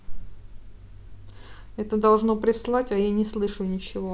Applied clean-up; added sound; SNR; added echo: none; none; none; none.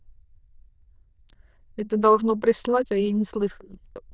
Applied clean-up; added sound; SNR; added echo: neural diffusion model UNIVERSE++.